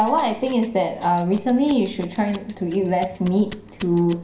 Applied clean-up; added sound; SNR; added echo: none; Scissors; 17 dB; reverberation time 0.5 s.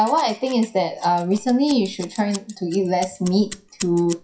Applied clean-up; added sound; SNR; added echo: classical method WPE with log-MMSE.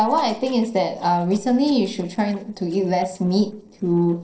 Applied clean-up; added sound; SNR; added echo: neural separator model SepFormer DNS4.